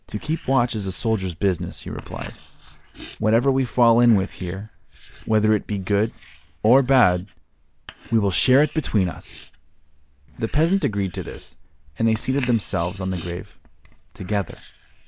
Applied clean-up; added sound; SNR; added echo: neural mask model Resemble Enhance denoiser.